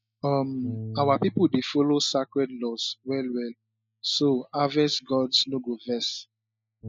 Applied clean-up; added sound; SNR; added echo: classical method spectral subtraction.